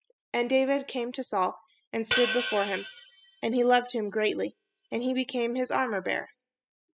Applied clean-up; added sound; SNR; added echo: classical method spectral subtraction.